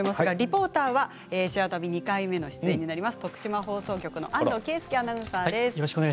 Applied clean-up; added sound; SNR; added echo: none; Crackle; 20 dB; none.